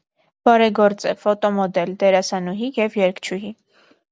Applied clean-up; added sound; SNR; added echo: none; none; none; none.